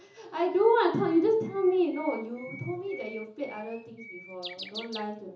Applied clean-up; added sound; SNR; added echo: none; Bird; 18 dB; reverberation time 0.7 s.